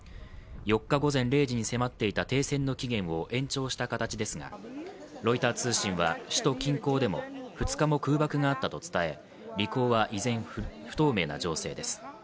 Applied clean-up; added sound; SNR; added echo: none; none; none; none.